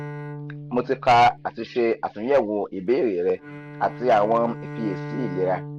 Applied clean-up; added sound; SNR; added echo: none; Bowed string instrument; 13 dB; none.